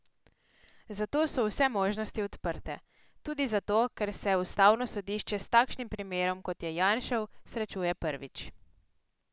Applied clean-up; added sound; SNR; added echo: none; none; none; none.